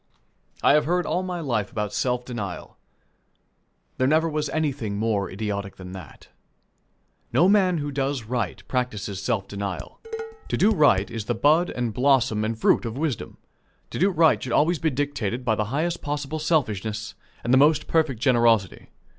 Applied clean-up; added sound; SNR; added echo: none; Dishes, pots, and pans; 10 dB; none.